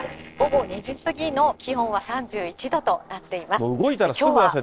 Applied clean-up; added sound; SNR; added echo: neural separator model SepFormer DNS4.